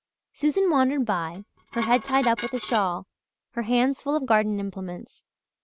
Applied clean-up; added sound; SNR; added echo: none; Dishes, pots, and pans; 11 dB; none.